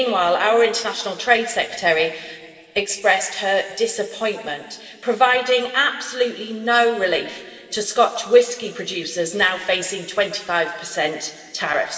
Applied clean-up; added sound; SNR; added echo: none; none; none; reverberation time 2.3 s.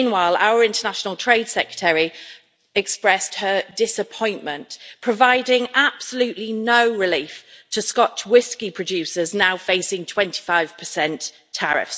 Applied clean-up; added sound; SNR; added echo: none; none; none; none.